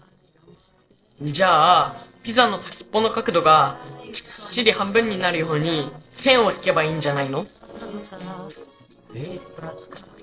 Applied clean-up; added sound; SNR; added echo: neural separator model SepFormer DNS4.